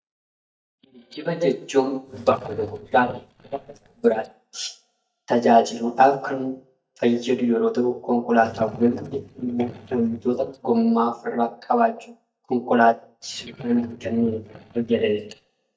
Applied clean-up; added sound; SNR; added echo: neural mask model DeepFilterNet 3.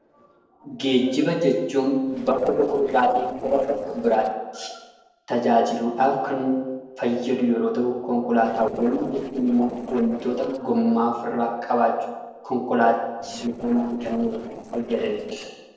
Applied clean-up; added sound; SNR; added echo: neural separator model SepFormer DNS4.